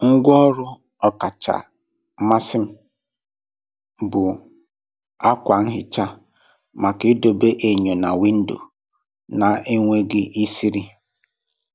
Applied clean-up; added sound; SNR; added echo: none; none; none; none.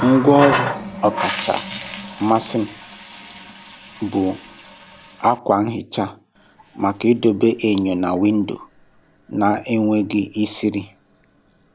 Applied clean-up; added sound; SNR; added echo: none; Water tap, faucet; 10 dB; none.